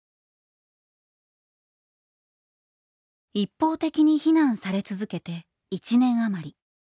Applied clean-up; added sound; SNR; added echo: none; none; none; none.